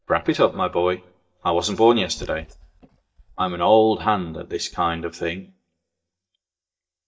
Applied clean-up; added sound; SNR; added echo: neural mask model DeepFilterNet 3.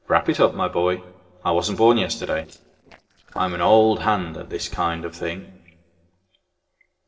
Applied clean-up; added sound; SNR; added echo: neural separator model SepFormer DNS4.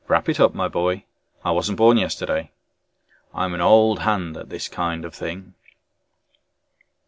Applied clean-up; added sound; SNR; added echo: none; none; none; none.